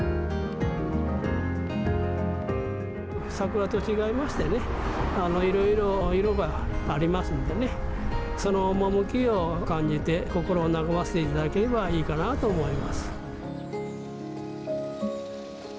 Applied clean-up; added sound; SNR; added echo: none; none; none; none.